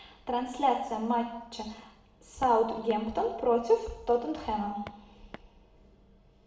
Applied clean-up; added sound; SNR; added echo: none; Walk, footsteps; 18 dB; reverberation time 0.8 s.